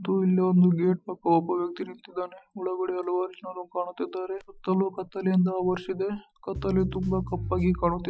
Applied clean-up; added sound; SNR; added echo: classical method Wiener filter.